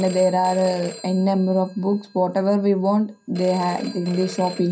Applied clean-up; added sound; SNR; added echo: none; Telephone; 18 dB; reverberation time 0.3 s.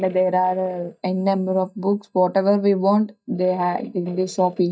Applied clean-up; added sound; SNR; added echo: neural mask model DeepFilterNet 3.